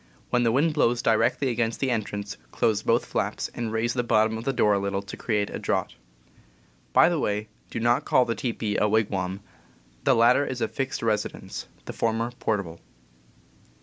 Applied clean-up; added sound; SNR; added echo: none; none; none; none.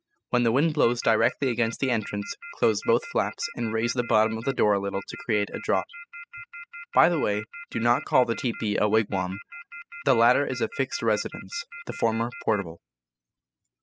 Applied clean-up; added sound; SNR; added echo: classical method spectral subtraction.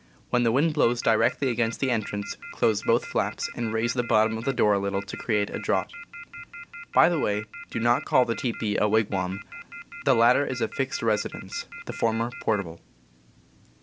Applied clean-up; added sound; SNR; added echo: none; Telephone; 15 dB; none.